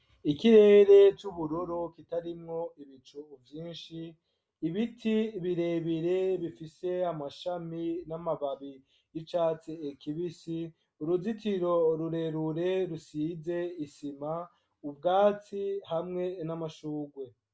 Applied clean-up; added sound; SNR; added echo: none; none; none; none.